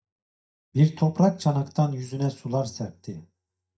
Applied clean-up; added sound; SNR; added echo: neural mask model DeepFilterNet 3.